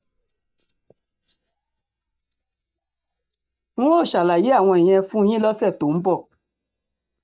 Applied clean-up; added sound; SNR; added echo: neural mask model DeepFilterNet 3.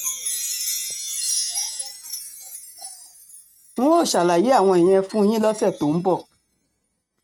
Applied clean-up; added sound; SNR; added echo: neural mask model RNNoise.